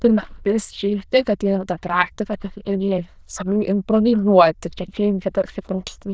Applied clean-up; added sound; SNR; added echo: neural diffusion model UNIVERSE++.